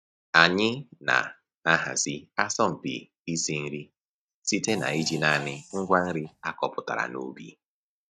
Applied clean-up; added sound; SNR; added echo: neural mask model DeepFilterNet 3.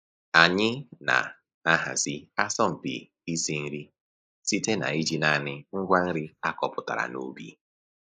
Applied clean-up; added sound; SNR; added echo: neural mask model Resemble Enhance denoiser.